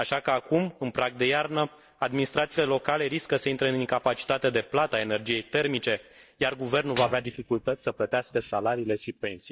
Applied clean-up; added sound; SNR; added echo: neural mask model DeepFilterNet 3.